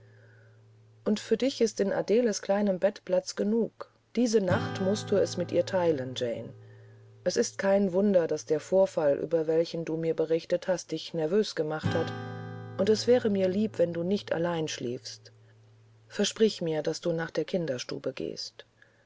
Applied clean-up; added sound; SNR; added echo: none; Acoustic guitar / Strum; 15 dB; none.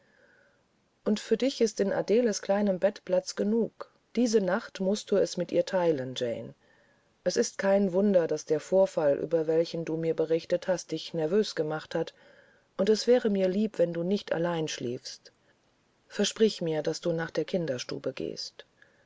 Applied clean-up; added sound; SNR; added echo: none; none; none; none.